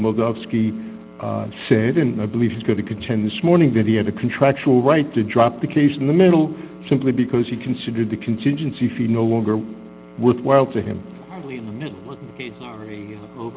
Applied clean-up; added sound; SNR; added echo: none; none; none; none.